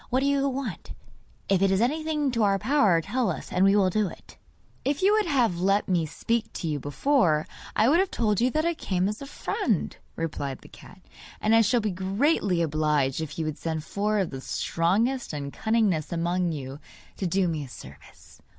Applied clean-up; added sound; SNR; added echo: none; none; none; none.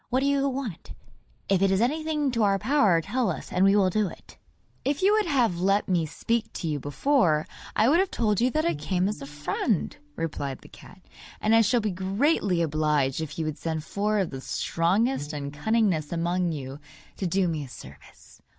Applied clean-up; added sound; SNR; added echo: neural mask model DeepFilterNet 3.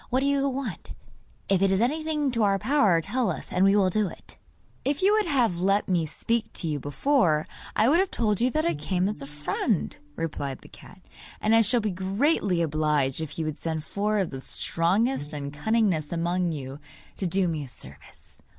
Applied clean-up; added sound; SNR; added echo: none; Bowed string instrument; 18 dB; none.